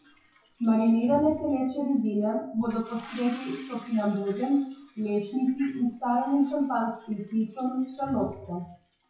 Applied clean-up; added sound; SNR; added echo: classical method WPE with log-MMSE.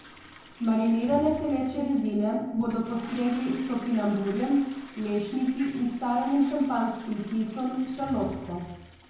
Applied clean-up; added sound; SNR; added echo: none; Toilet flush; 18 dB; reverberation time 1.0 s.